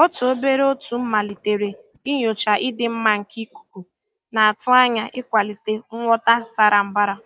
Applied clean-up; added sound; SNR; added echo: neural mask model DeepFilterNet 3.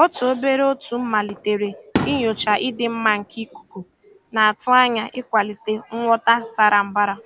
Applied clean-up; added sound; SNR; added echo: none; Fireworks; 15 dB; none.